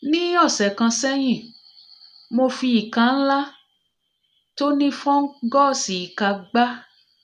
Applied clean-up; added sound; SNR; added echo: none; none; none; none.